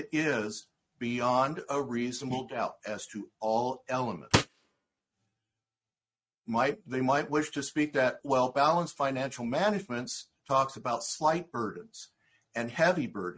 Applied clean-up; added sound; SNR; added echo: neural mask model RNNoise.